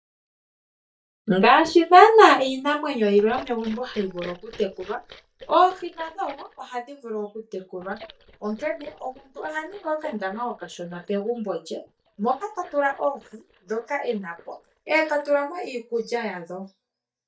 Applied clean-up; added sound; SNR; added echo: neural mask model DeepFilterNet 3.